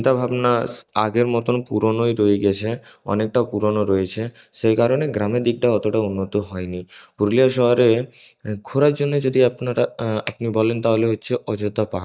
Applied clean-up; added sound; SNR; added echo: neural mask model DeepFilterNet 3.